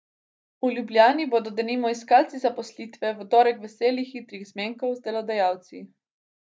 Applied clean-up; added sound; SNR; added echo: none; none; none; none.